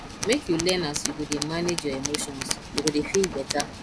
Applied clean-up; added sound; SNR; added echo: none; Tools; 4 dB; none.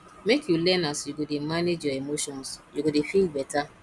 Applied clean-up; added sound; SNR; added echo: none; none; none; none.